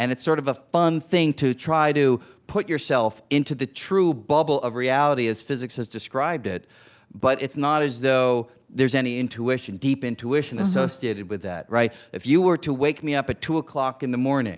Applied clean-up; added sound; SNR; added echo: none; none; none; none.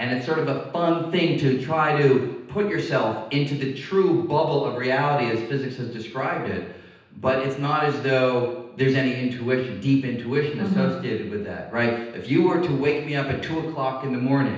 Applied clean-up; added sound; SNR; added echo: none; none; none; reverberation time 0.9 s.